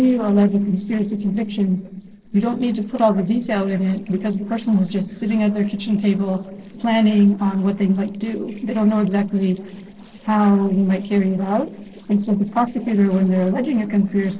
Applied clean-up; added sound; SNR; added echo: neural separator model SepFormer DNS4.